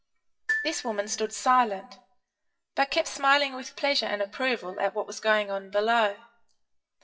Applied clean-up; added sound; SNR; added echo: classical method WPE with log-MMSE.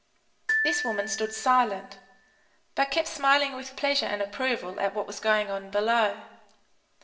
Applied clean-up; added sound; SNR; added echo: none; Glockenspiel; 4 dB; reverberation time 0.7 s.